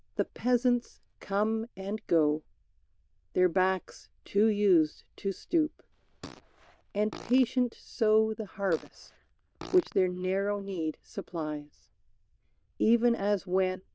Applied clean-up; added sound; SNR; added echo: neural diffusion model UNIVERSE++.